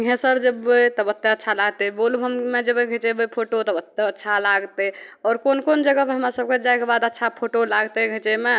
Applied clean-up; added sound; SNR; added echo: none; none; none; none.